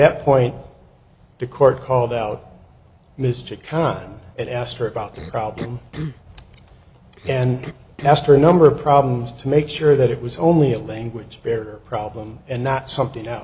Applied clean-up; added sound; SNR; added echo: none; Cough; 16 dB; none.